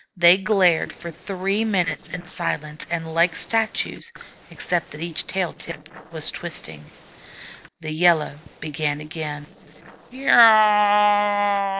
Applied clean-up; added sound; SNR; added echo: neural separator model SepFormer DNS4.